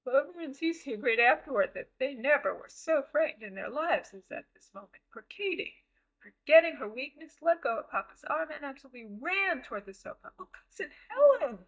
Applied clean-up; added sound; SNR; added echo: neural mask model DeepFilterNet 3.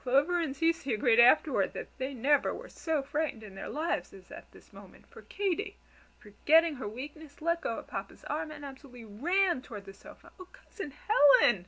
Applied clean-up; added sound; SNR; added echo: none; none; none; none.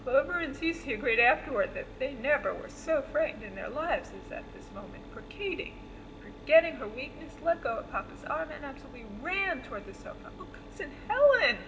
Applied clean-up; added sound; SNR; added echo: none; Mechanisms; 15 dB; reverberation time 2.7 s.